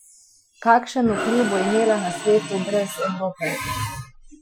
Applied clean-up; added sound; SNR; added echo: classical method Wiener filter.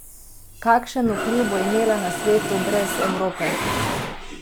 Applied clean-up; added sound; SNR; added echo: none; Mechanisms; 4 dB; none.